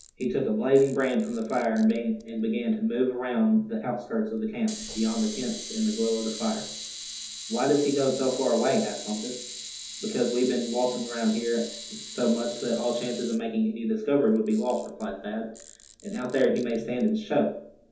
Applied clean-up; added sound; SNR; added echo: none; Camera; 14 dB; reverberation time 0.6 s.